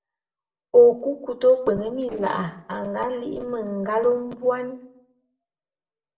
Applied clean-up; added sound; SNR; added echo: neural separator model SepFormer DNS4.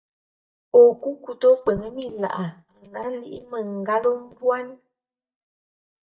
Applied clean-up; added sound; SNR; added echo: neural mask model DeepFilterNet 3.